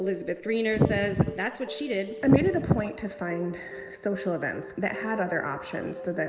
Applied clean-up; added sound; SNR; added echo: none; Wind; -2 dB; reverberation time 1.7 s.